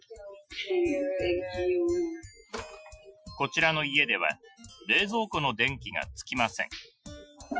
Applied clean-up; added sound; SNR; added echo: classical method Wiener filter.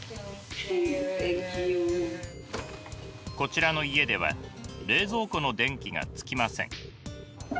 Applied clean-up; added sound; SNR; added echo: none; Truck; 19 dB; none.